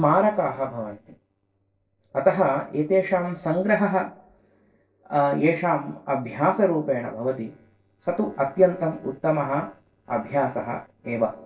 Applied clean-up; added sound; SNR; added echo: neural separator model SepFormer DNS4.